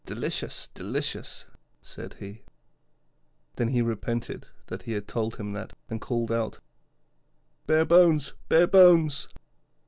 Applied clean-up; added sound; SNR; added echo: none; none; none; none.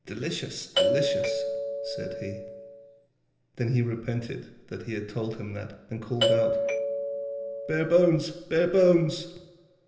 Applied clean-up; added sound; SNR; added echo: none; Doorbell; 0 dB; reverberation time 0.8 s.